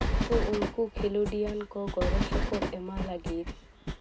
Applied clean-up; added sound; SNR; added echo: none; Train; -1 dB; reverberation time 0.2 s.